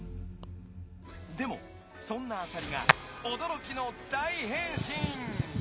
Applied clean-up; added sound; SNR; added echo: none; Hands; 0 dB; none.